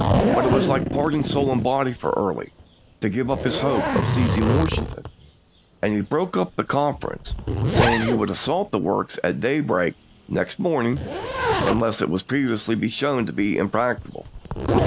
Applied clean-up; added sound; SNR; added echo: none; Zipper (clothing); 2 dB; none.